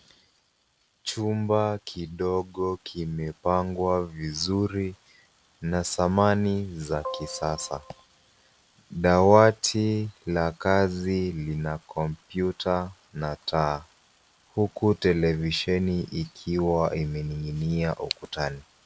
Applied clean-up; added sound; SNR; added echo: none; none; none; none.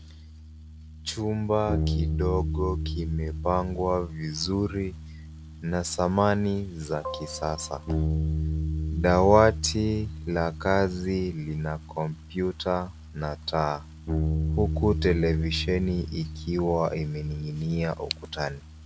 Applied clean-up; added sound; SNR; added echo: none; Bass guitar; 5 dB; none.